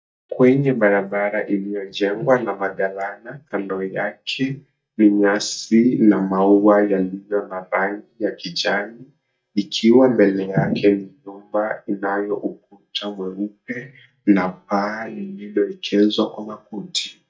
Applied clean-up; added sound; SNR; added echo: neural mask model DeepFilterNet 3.